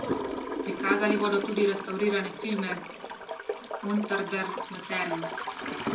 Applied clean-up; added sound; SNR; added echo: none; Toilet flush / Gurgling; 3 dB; reverberation time 0.2 s.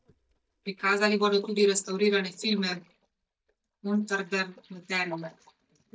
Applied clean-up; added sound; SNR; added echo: neural mask model DeepFilterNet 3.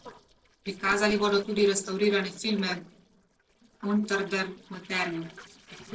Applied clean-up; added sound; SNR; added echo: neural separator model SepFormer DNS4.